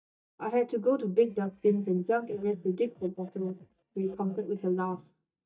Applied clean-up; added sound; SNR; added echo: neural mask model DeepFilterNet 3.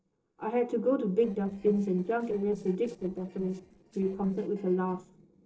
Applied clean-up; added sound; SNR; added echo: neural separator model SepFormer DNS4.